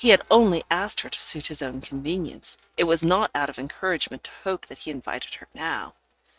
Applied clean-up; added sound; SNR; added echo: neural mask model RNNoise.